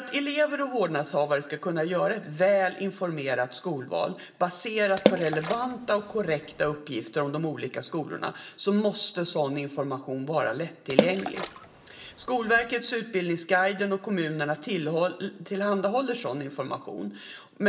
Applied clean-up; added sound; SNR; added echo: none; Water / Splash, splatter; 2 dB; reverberation time 0.7 s.